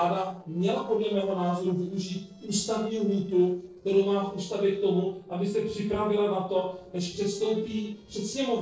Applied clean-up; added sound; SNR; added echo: neural separator model SepFormer DNS4.